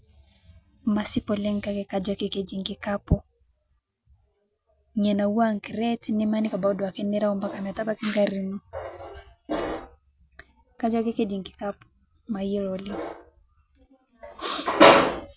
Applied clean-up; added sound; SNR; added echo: none; none; none; none.